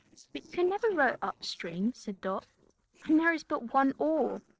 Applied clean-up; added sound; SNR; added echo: neural separator model SepFormer DNS4.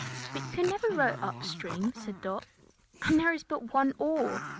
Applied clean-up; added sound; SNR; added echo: none; Growling; 11 dB; none.